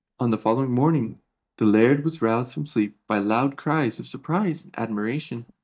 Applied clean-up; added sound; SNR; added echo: neural mask model DeepFilterNet 3.